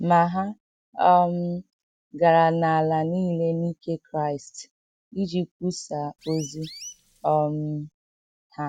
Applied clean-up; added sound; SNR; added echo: none; Chirp, tweet; 18 dB; none.